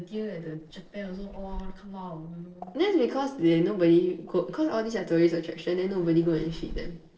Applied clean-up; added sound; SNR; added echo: neural separator model SepFormer DNS4.